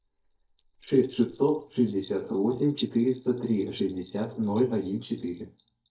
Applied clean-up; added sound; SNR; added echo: neural mask model DeepFilterNet 3.